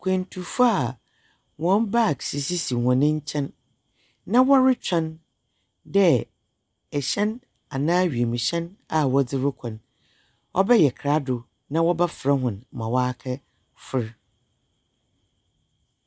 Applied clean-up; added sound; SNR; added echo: none; none; none; none.